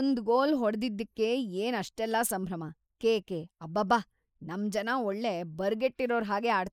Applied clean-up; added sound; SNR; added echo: neural mask model Resemble Enhance denoiser.